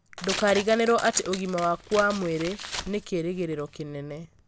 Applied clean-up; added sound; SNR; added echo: none; Tearing; 11 dB; none.